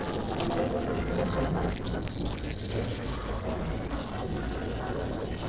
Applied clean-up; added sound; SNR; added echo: neural separator model SepFormer DNS4.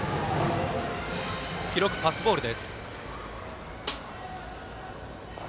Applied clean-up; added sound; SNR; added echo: none; Snare drum; 13 dB; none.